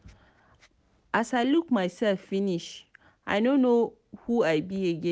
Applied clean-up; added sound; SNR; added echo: none; none; none; none.